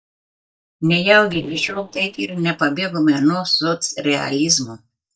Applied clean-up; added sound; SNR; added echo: neural mask model DeepFilterNet 3.